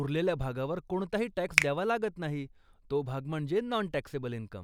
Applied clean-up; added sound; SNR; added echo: none; Finger snapping; 4 dB; none.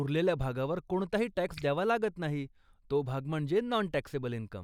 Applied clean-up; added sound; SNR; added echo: neural mask model DeepFilterNet 3.